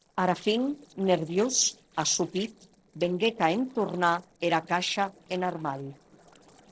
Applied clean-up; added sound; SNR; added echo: neural separator model SepFormer DNS4.